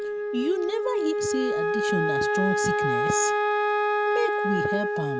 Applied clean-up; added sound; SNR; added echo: none; Wind instrument, woodwind instrument; -5 dB; none.